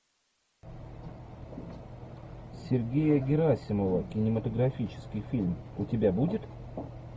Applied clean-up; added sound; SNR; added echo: none; none; none; none.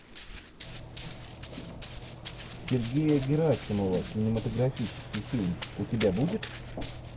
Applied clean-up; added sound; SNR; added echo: none; Run + Breathing; 11 dB; none.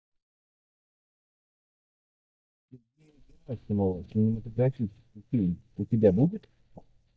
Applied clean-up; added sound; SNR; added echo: neural mask model DeepFilterNet 3.